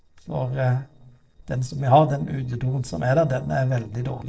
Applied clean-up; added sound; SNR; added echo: neural separator model SepFormer DNS4.